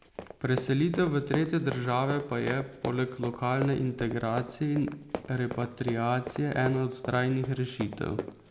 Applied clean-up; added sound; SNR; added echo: none; Run; 11 dB; none.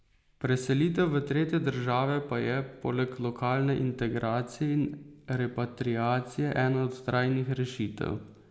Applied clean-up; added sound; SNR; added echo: none; none; none; none.